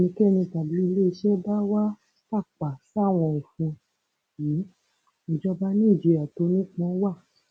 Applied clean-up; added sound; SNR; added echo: none; none; none; none.